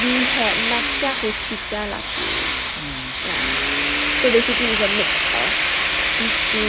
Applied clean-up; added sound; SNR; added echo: none; Tools; -4 dB; none.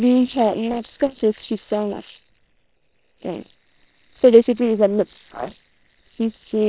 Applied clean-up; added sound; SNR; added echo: neural separator model SepFormer WHAM!.